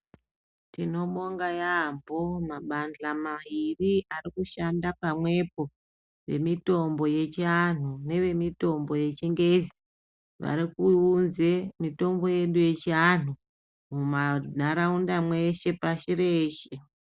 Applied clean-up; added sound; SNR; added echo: none; none; none; none.